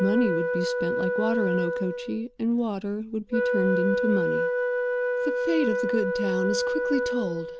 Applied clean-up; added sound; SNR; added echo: none; Wind instrument, woodwind instrument; -1 dB; none.